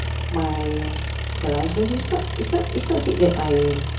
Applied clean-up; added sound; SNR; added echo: none; Engine; 3 dB; reverberation time 0.7 s.